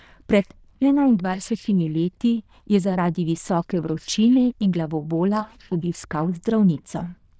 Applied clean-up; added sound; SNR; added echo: neural diffusion model UNIVERSE++.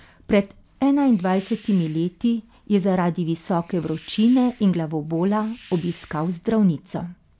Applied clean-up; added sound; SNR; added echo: none; Hiss; 20 dB; none.